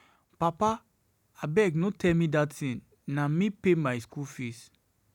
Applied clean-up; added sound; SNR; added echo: none; none; none; none.